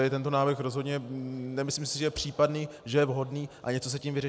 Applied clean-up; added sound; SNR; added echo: none; none; none; none.